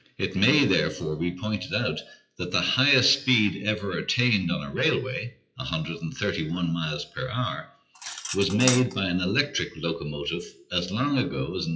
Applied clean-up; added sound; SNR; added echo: classical method WPE with log-MMSE.